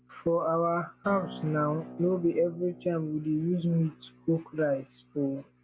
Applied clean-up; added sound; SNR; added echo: none; Acoustic guitar; 18 dB; none.